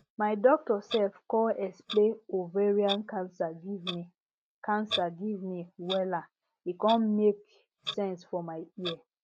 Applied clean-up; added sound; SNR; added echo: neural mask model RNNoise.